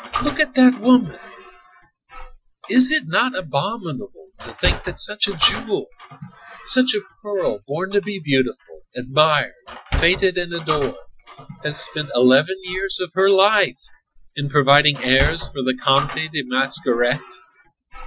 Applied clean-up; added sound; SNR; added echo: classical method Wiener filter.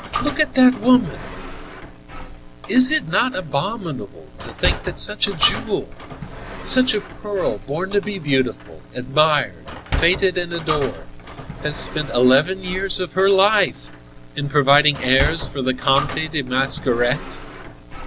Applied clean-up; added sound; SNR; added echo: none; Sliding door; 10 dB; none.